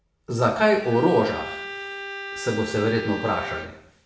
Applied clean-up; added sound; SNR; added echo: none; Bowed string instrument; 11 dB; reverberation time 0.7 s.